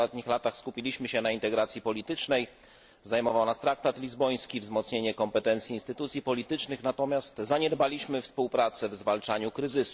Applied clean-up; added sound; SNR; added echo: none; none; none; none.